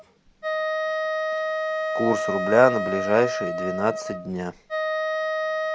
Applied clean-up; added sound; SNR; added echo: none; Wind instrument, woodwind instrument; 1 dB; none.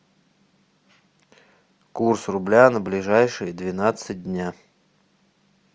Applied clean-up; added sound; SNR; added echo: none; none; none; none.